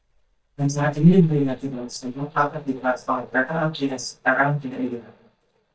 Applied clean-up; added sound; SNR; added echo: neural mask model DeepFilterNet 3.